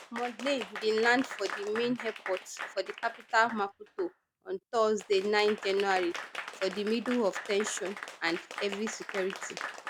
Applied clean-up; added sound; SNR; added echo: none; Applause / Crowd; 10 dB; none.